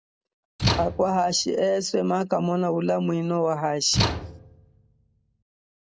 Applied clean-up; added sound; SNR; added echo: none; Slam / Tools; 4 dB; none.